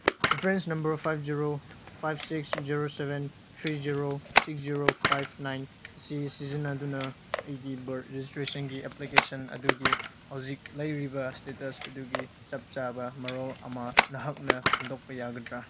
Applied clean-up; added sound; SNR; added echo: none; Camera; -2 dB; none.